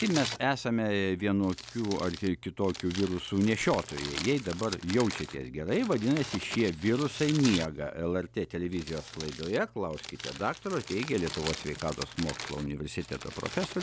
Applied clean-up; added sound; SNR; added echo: none; Crumpling, crinkling; 11 dB; none.